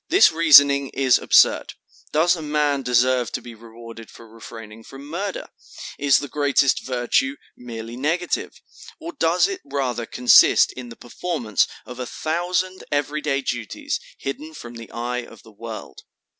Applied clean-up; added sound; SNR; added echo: none; none; none; none.